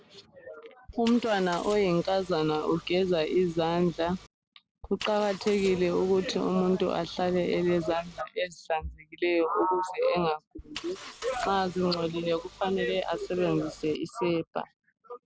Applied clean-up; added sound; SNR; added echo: none; Engine; 19 dB; none.